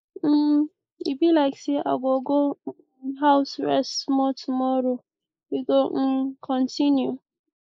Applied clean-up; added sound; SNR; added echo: neural mask model Resemble Enhance denoiser.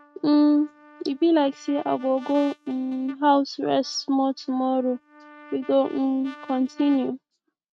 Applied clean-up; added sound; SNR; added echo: neural mask model RNNoise.